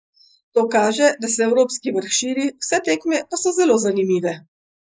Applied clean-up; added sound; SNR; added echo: neural mask model Resemble Enhance denoiser.